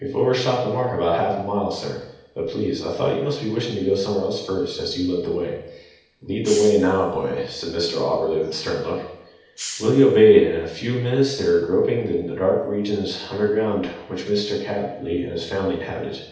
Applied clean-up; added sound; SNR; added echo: none; Hiss; 17 dB; reverberation time 0.8 s.